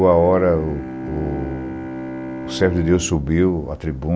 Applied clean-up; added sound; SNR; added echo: none; Bowed string instrument; 11 dB; none.